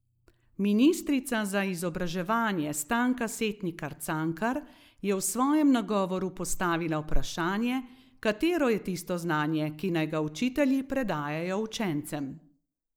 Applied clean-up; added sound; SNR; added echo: neural mask model Resemble Enhance denoiser.